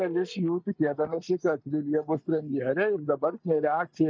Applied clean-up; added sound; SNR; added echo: neural mask model DeepFilterNet 3.